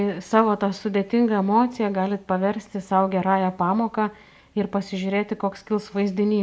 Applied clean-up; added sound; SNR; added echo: none; none; none; none.